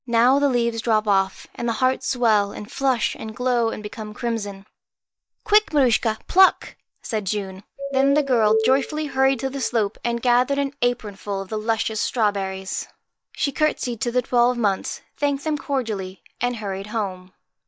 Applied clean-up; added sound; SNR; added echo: neural mask model DeepFilterNet 3.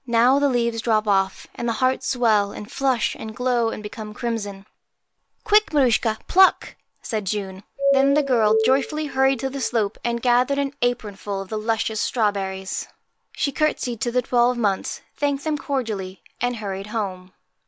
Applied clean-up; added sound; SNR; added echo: none; Doorbell; 2 dB; none.